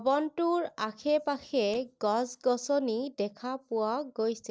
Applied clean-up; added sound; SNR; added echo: neural separator model SepFormer DNS4.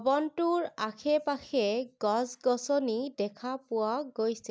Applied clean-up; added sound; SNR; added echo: none; none; none; none.